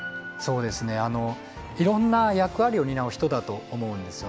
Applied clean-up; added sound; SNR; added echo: none; Piano; 20 dB; none.